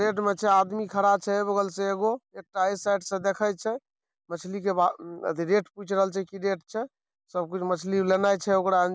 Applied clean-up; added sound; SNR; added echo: none; none; none; none.